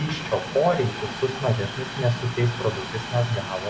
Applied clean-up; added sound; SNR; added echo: none; Train; 8 dB; reverberation time 1.2 s.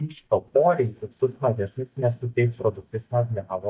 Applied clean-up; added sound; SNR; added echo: neural mask model DeepFilterNet 3.